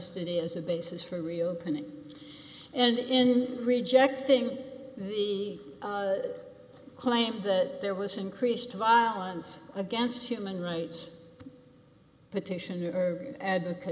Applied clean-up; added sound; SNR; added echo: none; none; none; none.